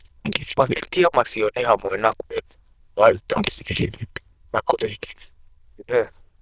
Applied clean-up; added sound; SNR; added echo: neural diffusion model UNIVERSE++.